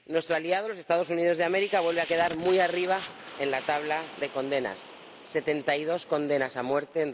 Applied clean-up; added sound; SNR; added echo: none; Fire; 17 dB; none.